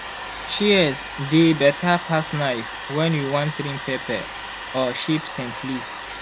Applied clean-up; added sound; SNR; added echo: none; Domestic sounds, home sounds; 10 dB; none.